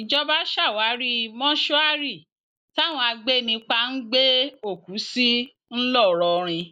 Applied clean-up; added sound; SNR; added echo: neural mask model Resemble Enhance denoiser.